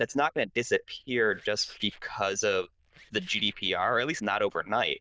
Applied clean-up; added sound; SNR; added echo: neural diffusion model UNIVERSE++.